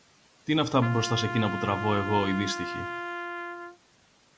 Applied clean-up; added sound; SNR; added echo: none; Trumpet; 6 dB; none.